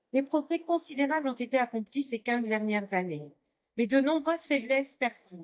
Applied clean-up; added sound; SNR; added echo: neural mask model DeepFilterNet 3.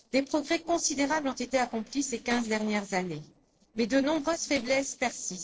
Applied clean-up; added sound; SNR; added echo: neural separator model SepFormer DNS4.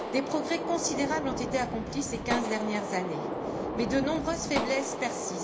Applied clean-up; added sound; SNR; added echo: none; Gunshot, gunfire; 2 dB; reverberation time 0.4 s.